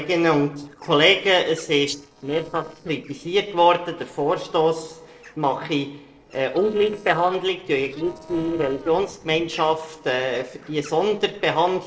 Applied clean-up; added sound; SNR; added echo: neural separator model SepFormer DNS4.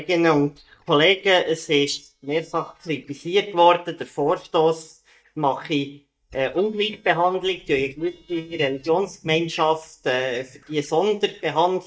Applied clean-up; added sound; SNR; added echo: neural mask model DeepFilterNet 3.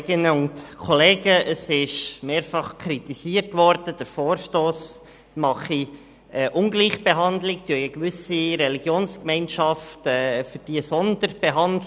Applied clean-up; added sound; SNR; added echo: none; none; none; none.